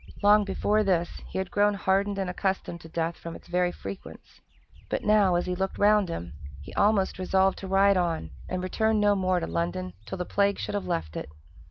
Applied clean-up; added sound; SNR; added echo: none; Bird; 13 dB; none.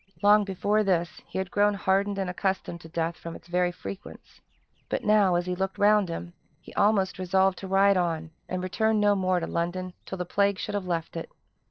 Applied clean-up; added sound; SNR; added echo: neural separator model SepFormer DNS4.